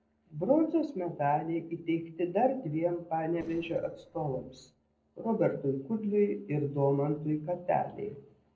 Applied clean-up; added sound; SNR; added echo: neural separator model SepFormer DNS4.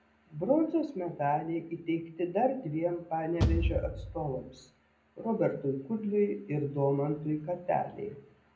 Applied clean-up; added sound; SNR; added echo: none; Bass drum / Thump, thud; 0 dB; reverberation time 0.4 s.